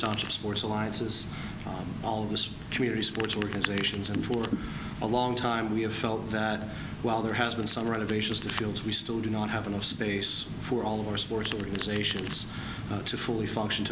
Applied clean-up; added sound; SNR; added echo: none; Domestic sounds, home sounds; 15 dB; none.